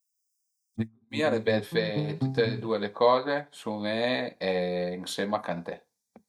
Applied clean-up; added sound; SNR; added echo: neural mask model DeepFilterNet 3.